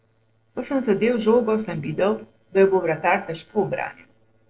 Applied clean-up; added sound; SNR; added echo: neural separator model SepFormer DNS4.